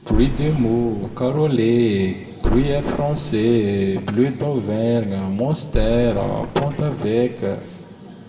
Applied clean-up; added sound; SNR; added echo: none; Boom; 7 dB; reverberation time 1.2 s.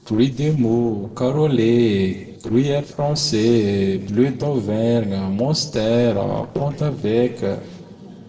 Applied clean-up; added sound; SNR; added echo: neural separator model SepFormer DNS4.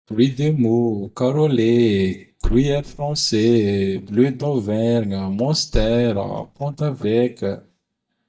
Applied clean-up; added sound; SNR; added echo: neural mask model DeepFilterNet 3.